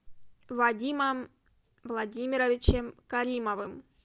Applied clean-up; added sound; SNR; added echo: none; none; none; none.